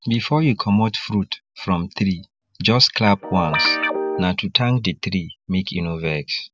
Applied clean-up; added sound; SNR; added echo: none; Guitar; 2 dB; none.